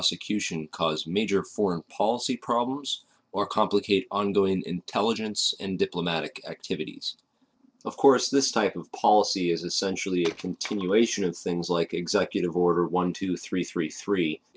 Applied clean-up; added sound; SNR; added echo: neural separator model SepFormer DNS4.